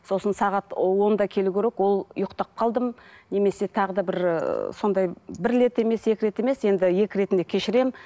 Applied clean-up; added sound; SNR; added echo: none; none; none; none.